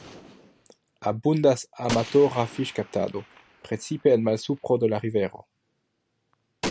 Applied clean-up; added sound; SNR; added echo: none; Gunshot, gunfire; 15 dB; none.